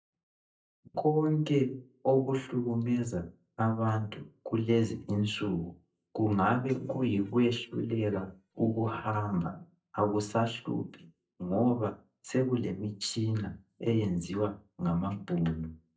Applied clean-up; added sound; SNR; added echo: neural mask model DeepFilterNet 3.